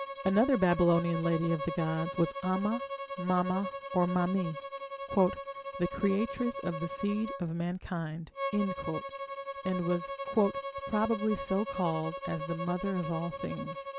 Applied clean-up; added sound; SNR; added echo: none; Bowed string instrument; 8 dB; none.